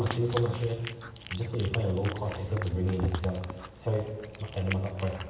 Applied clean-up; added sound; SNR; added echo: none; Cat; 10 dB; reverberation time 1.1 s.